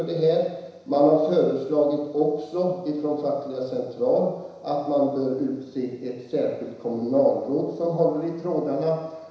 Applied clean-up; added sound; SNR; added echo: none; none; none; reverberation time 1.0 s.